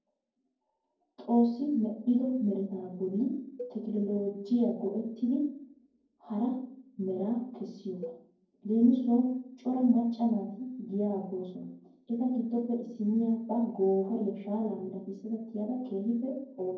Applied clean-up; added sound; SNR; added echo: neural separator model SepFormer DNS4.